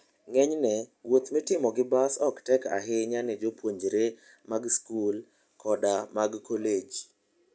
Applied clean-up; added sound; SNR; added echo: none; none; none; none.